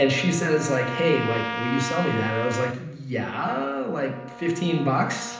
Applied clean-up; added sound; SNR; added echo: none; Trumpet; 9 dB; reverberation time 0.8 s.